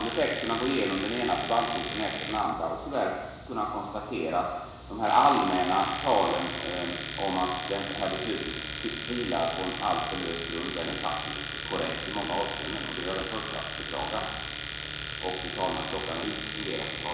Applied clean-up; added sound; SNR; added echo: none; Domestic sounds, home sounds; 5 dB; reverberation time 1.0 s.